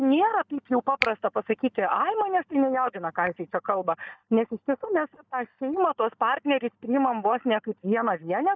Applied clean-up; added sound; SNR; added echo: neural mask model DeepFilterNet 3.